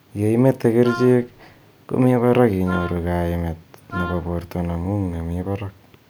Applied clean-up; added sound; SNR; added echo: none; Wind instrument, woodwind instrument; 13 dB; none.